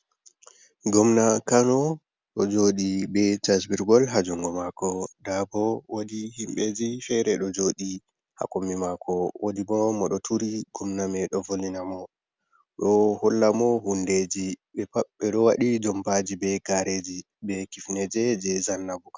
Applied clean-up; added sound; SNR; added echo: none; none; none; none.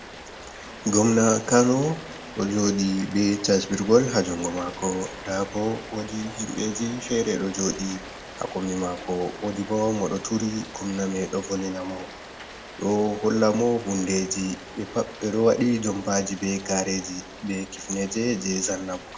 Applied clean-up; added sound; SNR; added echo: none; Rain; 15 dB; reverberation time 0.5 s.